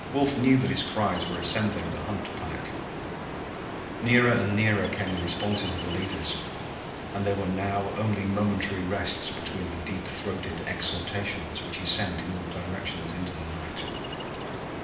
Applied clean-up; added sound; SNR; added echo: none; Ocean; 6 dB; reverberation time 0.8 s.